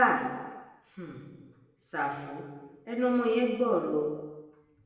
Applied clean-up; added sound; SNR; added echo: none; none; none; reverberation time 1.2 s.